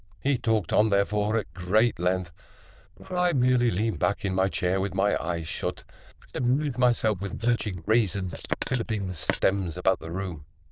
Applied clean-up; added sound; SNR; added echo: neural diffusion model UNIVERSE++.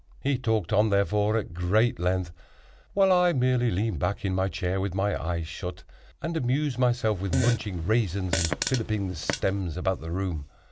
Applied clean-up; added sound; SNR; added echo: none; Fart; 7 dB; none.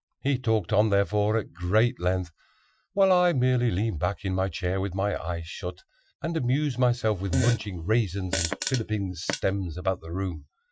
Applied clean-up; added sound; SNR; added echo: classical method Wiener filter.